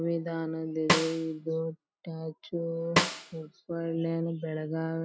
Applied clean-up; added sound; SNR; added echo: none; Snare drum; 0 dB; none.